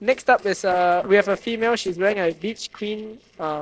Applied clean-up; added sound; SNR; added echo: neural separator model SepFormer DNS4.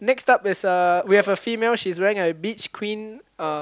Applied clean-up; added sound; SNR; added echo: none; none; none; none.